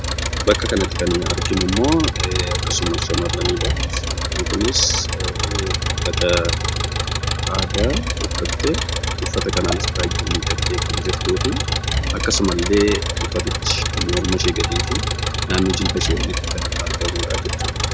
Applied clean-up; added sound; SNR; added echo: none; Engine; -2 dB; none.